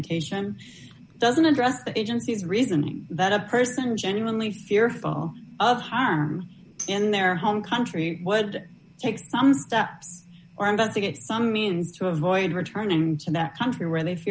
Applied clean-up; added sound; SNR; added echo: none; Tambourine; 18 dB; none.